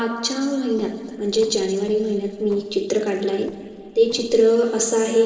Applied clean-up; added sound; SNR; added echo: neural separator model SepFormer DNS4.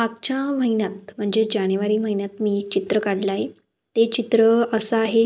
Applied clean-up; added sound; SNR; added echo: none; none; none; none.